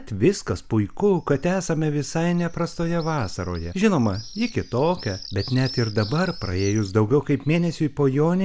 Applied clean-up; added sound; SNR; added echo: none; none; none; none.